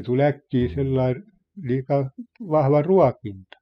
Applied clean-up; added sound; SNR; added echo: classical method spectral subtraction.